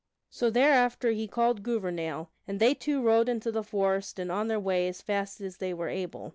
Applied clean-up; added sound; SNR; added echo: none; none; none; none.